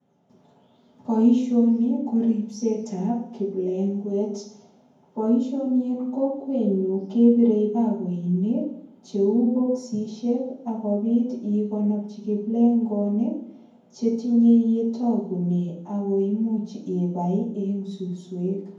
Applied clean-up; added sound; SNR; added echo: none; none; none; reverberation time 0.9 s.